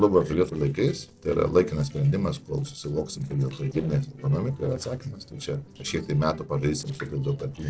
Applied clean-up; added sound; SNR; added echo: neural separator model SepFormer DNS4.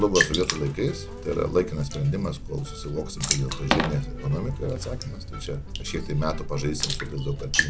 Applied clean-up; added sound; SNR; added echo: none; Water / Splash, splatter; 2 dB; none.